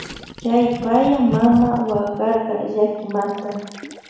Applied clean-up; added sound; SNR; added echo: none; Gurgling; 14 dB; reverberation time 1.1 s.